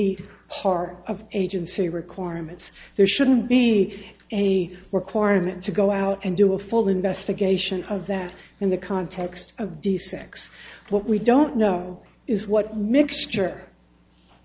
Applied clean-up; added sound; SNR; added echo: none; none; none; none.